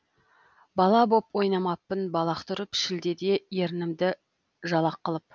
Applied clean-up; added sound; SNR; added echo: none; none; none; none.